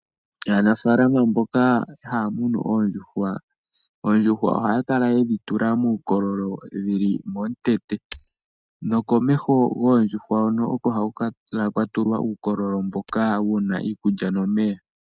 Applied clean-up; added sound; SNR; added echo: neural mask model RNNoise.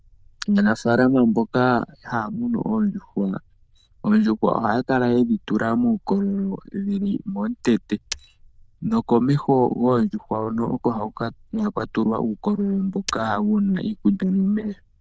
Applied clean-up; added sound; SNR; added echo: neural diffusion model UNIVERSE++.